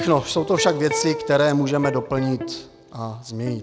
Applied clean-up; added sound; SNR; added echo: none; Electric guitar; 9 dB; none.